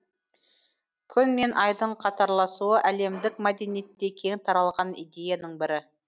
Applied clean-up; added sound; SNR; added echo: none; none; none; none.